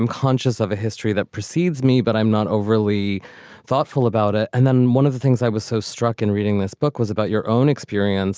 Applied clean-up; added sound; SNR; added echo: none; none; none; none.